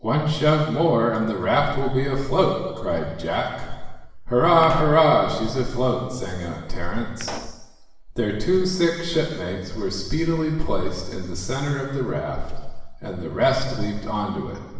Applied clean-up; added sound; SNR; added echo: none; Explosion; 18 dB; reverberation time 1.2 s.